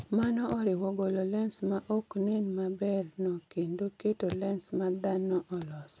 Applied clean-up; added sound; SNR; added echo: none; none; none; none.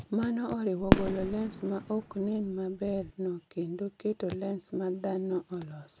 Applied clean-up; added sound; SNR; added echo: none; Fireworks; -1 dB; none.